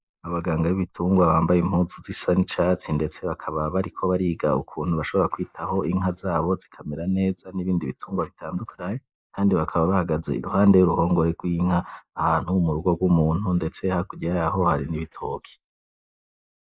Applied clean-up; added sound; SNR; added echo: neural mask model Resemble Enhance denoiser.